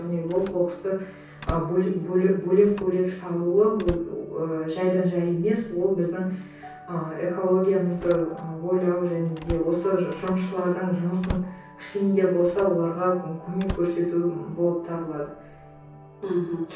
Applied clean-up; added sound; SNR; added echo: none; Slam; 17 dB; reverberation time 0.6 s.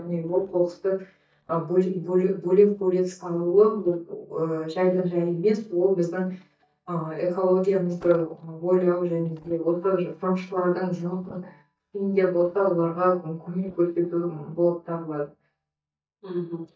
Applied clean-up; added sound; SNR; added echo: neural mask model DeepFilterNet 3.